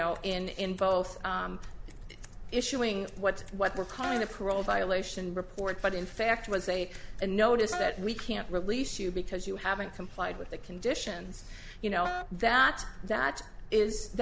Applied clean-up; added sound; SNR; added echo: none; Wind instrument, woodwind instrument; 8 dB; none.